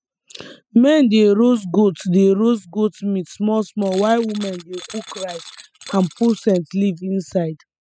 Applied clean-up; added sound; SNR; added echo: classical method spectral subtraction.